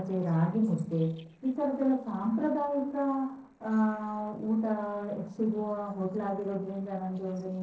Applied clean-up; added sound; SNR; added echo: neural separator model SepFormer DNS4.